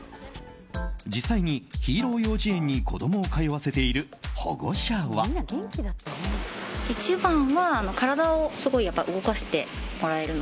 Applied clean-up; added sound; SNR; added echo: none; none; none; none.